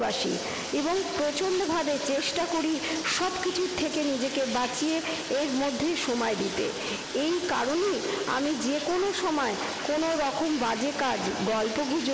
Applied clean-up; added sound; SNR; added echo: none; Bathtub (filling or washing); 8 dB; none.